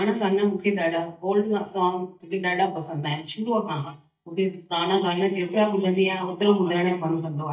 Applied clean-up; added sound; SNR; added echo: neural mask model DeepFilterNet 3.